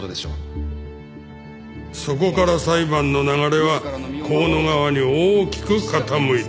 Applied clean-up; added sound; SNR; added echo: none; none; none; none.